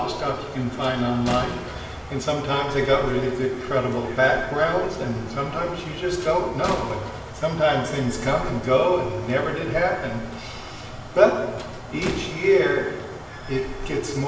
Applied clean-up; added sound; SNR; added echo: none; Slam; 14 dB; reverberation time 1.2 s.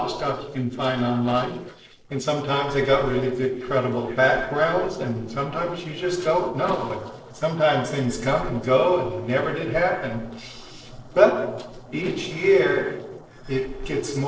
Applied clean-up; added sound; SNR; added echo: neural separator model SepFormer DNS4.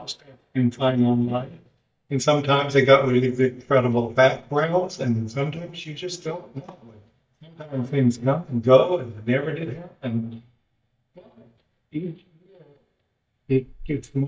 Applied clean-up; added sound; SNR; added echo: neural mask model DeepFilterNet 3.